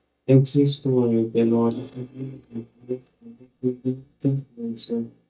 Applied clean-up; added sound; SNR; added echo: neural mask model DeepFilterNet 3.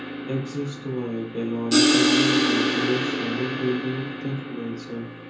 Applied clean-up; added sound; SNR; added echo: none; Crash cymbal; -5 dB; reverberation time 0.6 s.